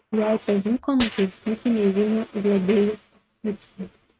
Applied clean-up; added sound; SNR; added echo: neural mask model RNNoise.